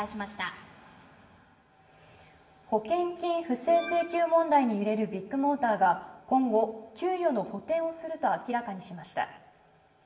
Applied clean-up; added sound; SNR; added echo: none; none; none; reverberation time 1.0 s.